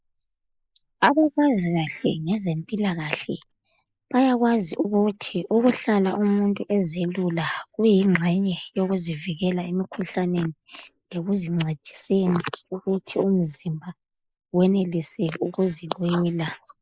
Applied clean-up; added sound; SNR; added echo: neural mask model Resemble Enhance denoiser.